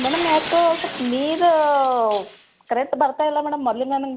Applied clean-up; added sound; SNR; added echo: none; Shatter; 10 dB; none.